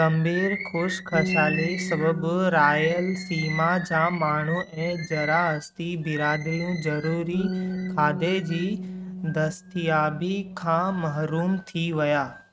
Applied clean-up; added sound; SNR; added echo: neural mask model RNNoise.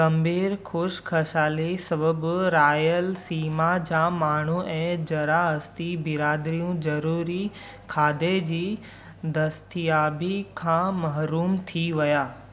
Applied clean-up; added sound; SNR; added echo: none; none; none; none.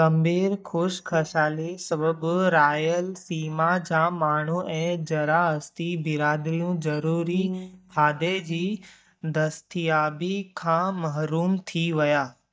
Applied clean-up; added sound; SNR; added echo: neural mask model DeepFilterNet 3.